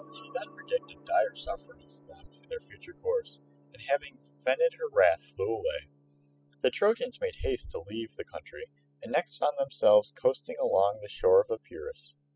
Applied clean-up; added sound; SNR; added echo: classical method spectral subtraction.